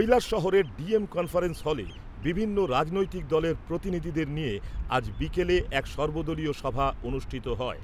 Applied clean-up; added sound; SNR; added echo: none; Bird vocalization, bird call, bird song; 10 dB; none.